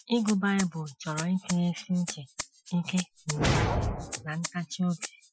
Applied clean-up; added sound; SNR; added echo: classical method Wiener filter.